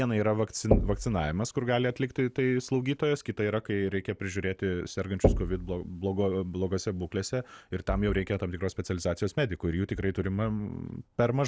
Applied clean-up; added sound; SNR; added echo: none; Knock / Wood; 3 dB; none.